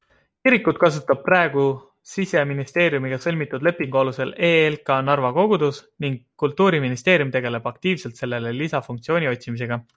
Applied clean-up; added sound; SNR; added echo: none; none; none; none.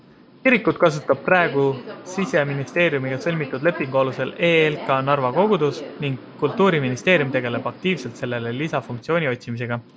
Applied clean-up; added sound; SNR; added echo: none; Subway, metro, underground; 15 dB; none.